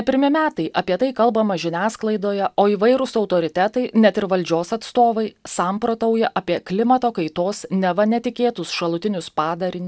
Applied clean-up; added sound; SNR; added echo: none; none; none; none.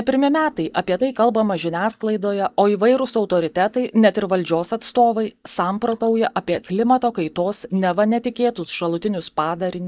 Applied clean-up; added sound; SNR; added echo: neural mask model DeepFilterNet 3.